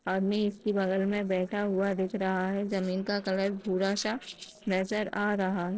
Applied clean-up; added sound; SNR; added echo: neural separator model SepFormer DNS4.